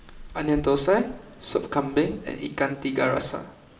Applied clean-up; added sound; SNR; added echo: none; Rain; 17 dB; reverberation time 1.2 s.